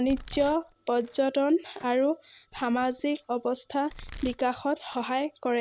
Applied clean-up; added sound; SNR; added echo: none; Domestic sounds, home sounds; 20 dB; none.